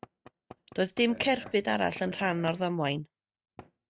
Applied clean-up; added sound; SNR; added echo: neural mask model RNNoise.